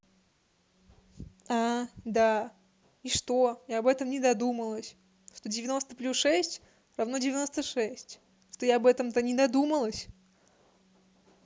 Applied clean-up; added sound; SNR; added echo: none; none; none; none.